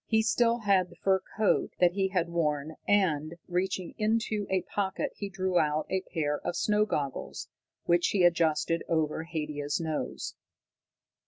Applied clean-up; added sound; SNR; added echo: none; none; none; none.